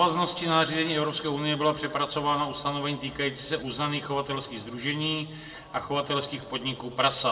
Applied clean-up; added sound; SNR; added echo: none; none; none; reverberation time 1.4 s.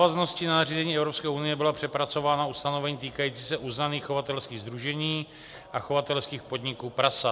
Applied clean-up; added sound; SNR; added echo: none; none; none; none.